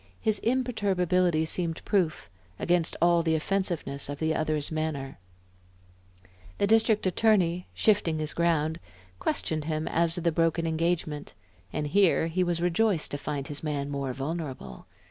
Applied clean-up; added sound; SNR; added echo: none; none; none; none.